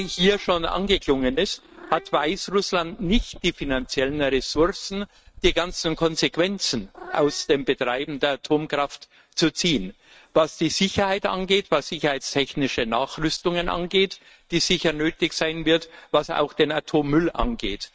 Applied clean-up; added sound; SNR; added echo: neural mask model RNNoise.